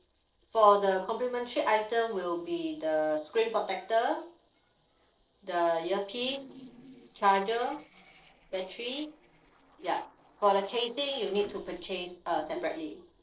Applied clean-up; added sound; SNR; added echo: neural separator model SepFormer DNS4.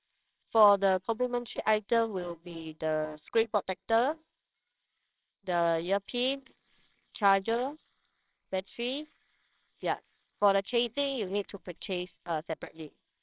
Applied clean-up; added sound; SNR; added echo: neural separator model SepFormer WHAMR!.